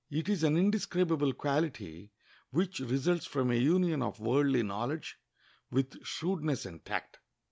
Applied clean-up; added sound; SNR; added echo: none; none; none; none.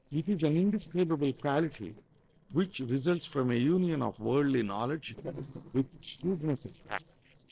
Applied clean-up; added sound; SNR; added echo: neural separator model SepFormer DNS4.